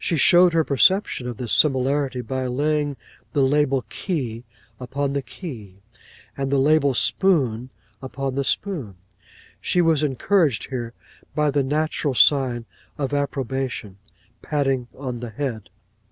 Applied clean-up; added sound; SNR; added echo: none; none; none; none.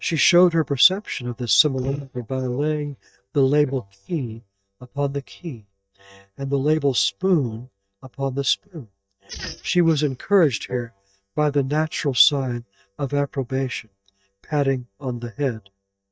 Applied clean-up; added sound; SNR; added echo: neural mask model DeepFilterNet 3.